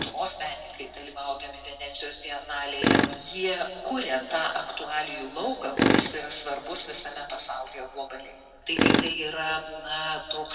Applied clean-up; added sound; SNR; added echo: none; Tools; -1 dB; reverberation time 1.6 s.